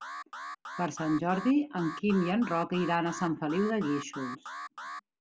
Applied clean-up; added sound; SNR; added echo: none; Alarm; 12 dB; none.